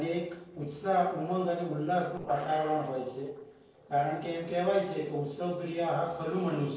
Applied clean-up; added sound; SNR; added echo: neural separator model SepFormer DNS4.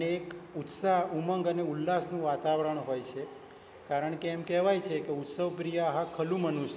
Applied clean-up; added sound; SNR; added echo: none; none; none; none.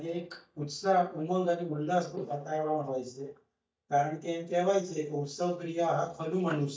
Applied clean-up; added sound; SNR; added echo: neural mask model DeepFilterNet 3.